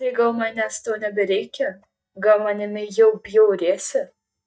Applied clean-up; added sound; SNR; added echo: neural mask model DeepFilterNet 3.